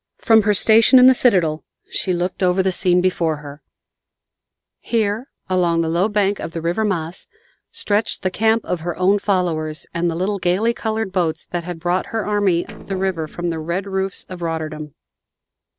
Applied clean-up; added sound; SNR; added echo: neural separator model SepFormer DNS4.